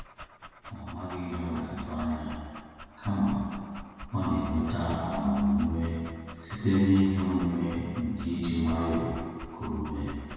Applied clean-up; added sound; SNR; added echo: none; Dog; 17 dB; reverberation time 1.9 s.